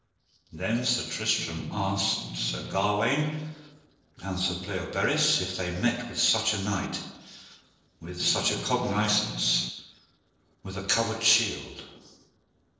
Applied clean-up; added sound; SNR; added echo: neural separator model SepFormer DNS4.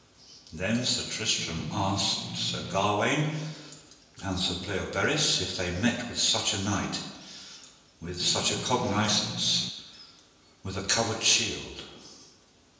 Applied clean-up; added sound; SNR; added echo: none; Strum; 9 dB; reverberation time 1.0 s.